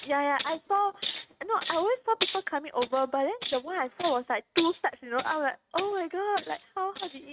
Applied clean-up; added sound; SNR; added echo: neural mask model RNNoise.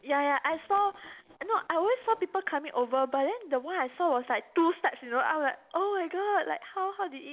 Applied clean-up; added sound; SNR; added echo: none; none; none; none.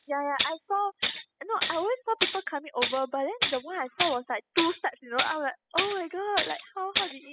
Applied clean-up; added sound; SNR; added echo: classical method spectral subtraction.